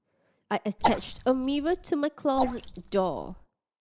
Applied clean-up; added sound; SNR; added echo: neural mask model Resemble Enhance denoiser.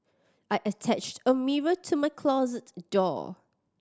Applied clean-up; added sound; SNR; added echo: none; none; none; none.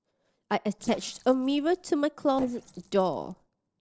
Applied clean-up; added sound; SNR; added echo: neural separator model SepFormer DNS4.